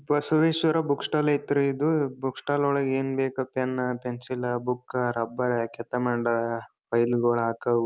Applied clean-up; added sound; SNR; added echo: none; none; none; none.